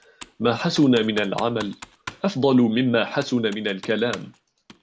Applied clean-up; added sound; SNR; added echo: none; Computer keyboard; 20 dB; none.